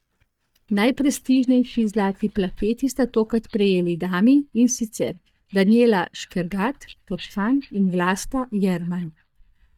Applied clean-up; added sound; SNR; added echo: neural mask model DeepFilterNet 3.